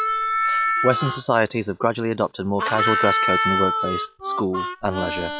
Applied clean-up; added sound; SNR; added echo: classical method log-MMSE.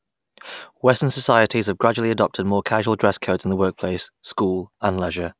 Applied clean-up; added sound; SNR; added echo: none; none; none; none.